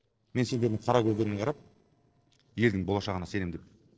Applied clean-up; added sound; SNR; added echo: neural separator model SepFormer DNS4.